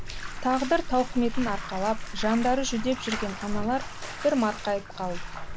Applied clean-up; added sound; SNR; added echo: none; Bathtub (filling or washing); 5 dB; none.